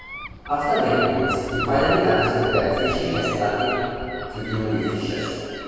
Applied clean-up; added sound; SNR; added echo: none; Gull, seagull / Wind; 8 dB; reverberation time 2.2 s.